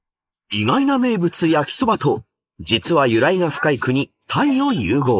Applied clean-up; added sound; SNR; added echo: neural mask model Resemble Enhance denoiser.